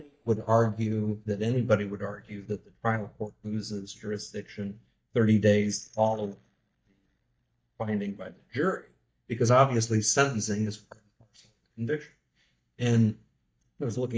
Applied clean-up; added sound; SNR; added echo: neural mask model DeepFilterNet 3.